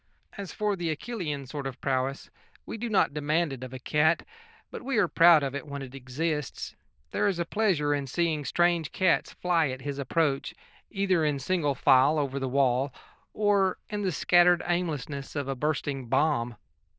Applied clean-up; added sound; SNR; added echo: neural diffusion model UNIVERSE++.